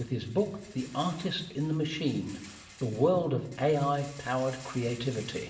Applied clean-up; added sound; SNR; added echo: none; Rattle; 20 dB; reverberation time 0.8 s.